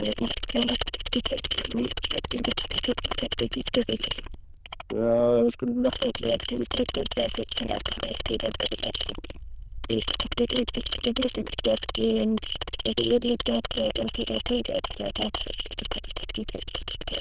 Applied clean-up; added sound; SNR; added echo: neural diffusion model UNIVERSE++.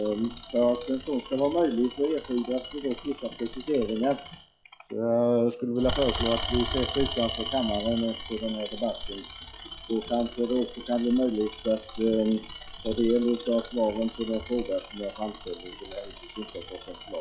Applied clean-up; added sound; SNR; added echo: classical method log-MMSE.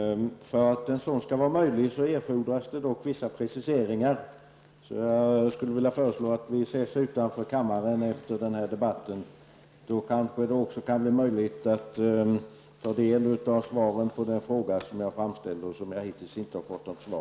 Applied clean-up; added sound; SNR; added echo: none; none; none; none.